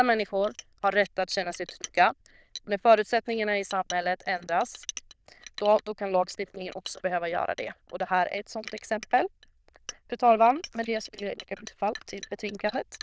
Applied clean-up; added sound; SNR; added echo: neural diffusion model UNIVERSE++.